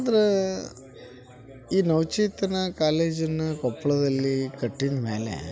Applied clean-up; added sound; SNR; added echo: none; none; none; none.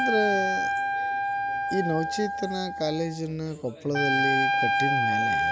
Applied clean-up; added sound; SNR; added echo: none; Trumpet; -3 dB; none.